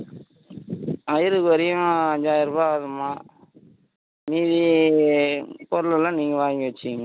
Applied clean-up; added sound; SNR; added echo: none; none; none; none.